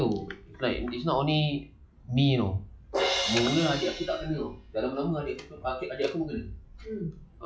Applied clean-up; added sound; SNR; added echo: classical method log-MMSE.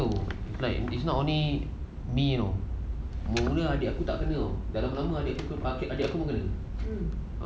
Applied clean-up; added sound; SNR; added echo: none; none; none; none.